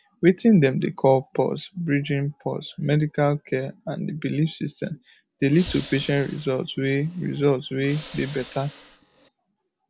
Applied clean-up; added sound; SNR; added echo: none; Hiss / Breathing; 19 dB; none.